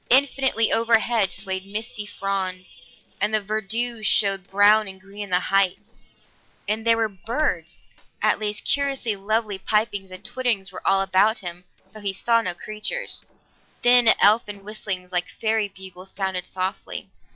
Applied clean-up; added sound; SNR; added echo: neural separator model SepFormer DNS4.